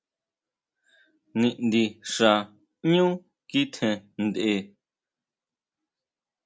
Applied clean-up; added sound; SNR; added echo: none; none; none; none.